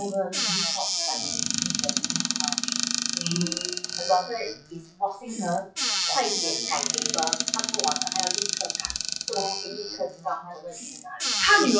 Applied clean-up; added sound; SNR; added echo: classical method WPE with log-MMSE.